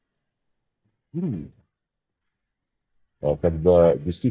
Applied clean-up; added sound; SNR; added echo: neural mask model DeepFilterNet 3.